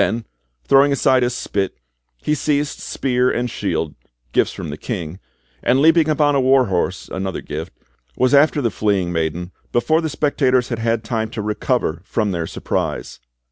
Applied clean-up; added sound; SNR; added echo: none; none; none; none.